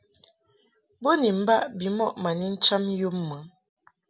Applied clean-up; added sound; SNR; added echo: none; none; none; none.